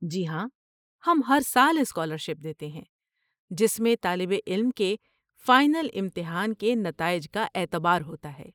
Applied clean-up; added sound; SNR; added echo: neural mask model Resemble Enhance denoiser.